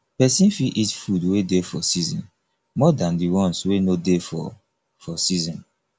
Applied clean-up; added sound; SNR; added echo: none; none; none; none.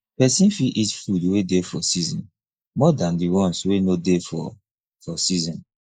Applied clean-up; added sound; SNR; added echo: neural mask model Resemble Enhance denoiser.